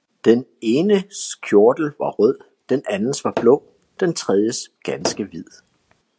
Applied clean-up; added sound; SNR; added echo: none; Tap / Hammer; 12 dB; none.